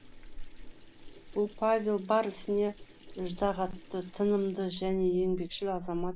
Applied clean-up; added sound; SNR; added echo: none; Sink (filling or washing) / Water tap, faucet; 11 dB; none.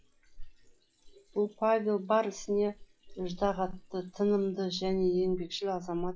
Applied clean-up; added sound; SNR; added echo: classical method log-MMSE.